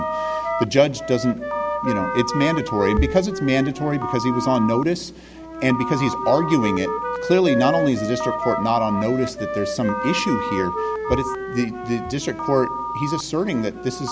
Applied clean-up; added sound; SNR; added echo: none; Wind instrument, woodwind instrument + Telephone; 5 dB; none.